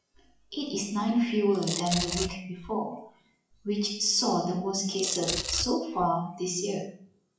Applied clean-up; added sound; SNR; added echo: classical method WPE with log-MMSE.